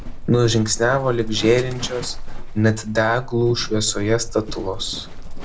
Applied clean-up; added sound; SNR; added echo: none; Livestock, farm animals, working animals; 8 dB; reverberation time 0.2 s.